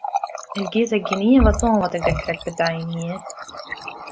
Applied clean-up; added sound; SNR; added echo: none; Water tap, faucet; 5 dB; none.